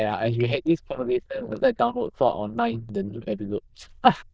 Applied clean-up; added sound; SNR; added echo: neural diffusion model UNIVERSE++.